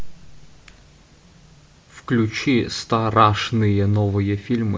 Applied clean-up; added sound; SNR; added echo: none; none; none; none.